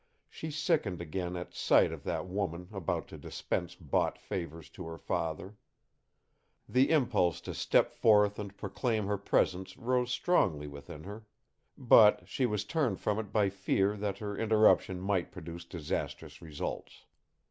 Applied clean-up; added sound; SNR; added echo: none; none; none; none.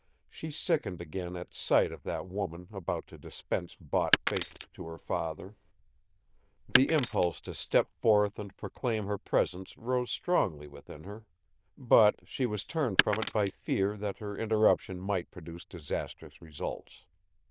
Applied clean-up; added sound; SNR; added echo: neural diffusion model UNIVERSE++.